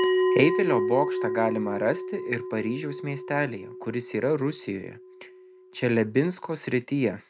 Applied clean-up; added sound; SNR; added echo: none; Bell; 3 dB; none.